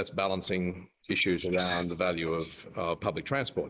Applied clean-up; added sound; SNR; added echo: neural mask model Resemble Enhance denoiser.